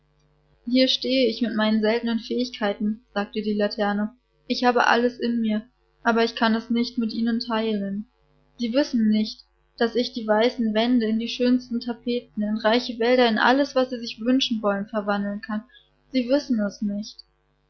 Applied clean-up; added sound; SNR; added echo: none; none; none; none.